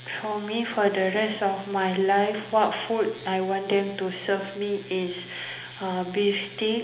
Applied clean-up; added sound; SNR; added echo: none; none; none; reverberation time 0.8 s.